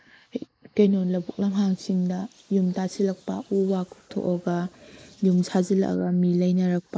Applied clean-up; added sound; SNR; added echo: neural mask model Resemble Enhance denoiser.